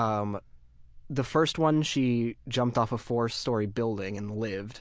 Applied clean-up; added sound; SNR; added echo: none; none; none; none.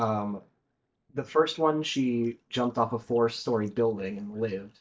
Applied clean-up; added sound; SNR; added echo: neural mask model DeepFilterNet 3.